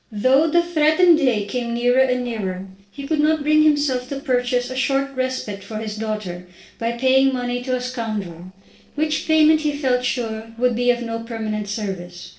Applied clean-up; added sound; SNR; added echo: neural separator model SepFormer DNS4.